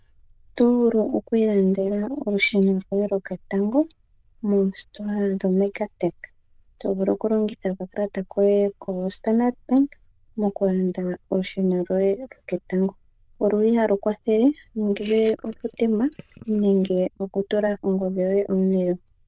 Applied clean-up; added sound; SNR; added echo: neural diffusion model UNIVERSE++.